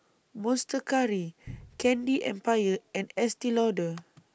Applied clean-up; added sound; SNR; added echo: none; Cupboard open or close; 18 dB; none.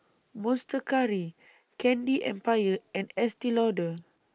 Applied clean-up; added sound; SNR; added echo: neural mask model Resemble Enhance denoiser.